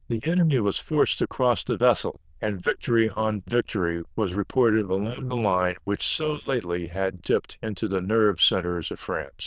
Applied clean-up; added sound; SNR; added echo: neural diffusion model UNIVERSE++.